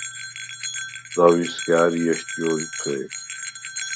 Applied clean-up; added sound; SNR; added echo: none; Bell; 9 dB; none.